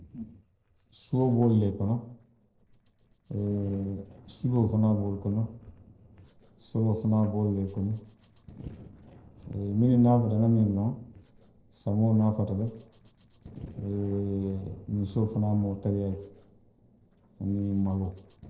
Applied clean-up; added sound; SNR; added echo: neural separator model SepFormer DNS4.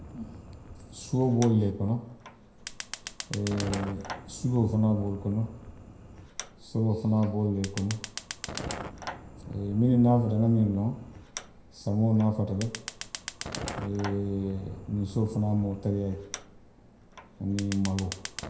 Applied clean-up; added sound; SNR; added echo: none; Fire; 13 dB; reverberation time 0.7 s.